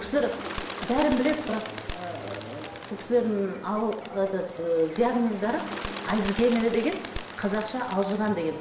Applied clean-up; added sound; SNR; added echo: none; Bird; 11 dB; reverberation time 1.0 s.